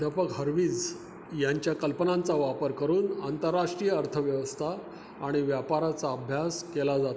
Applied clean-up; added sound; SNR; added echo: none; none; none; none.